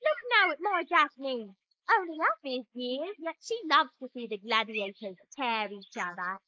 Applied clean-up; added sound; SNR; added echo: neural mask model Resemble Enhance denoiser.